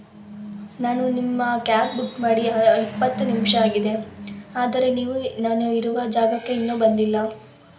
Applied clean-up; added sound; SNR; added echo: none; none; none; none.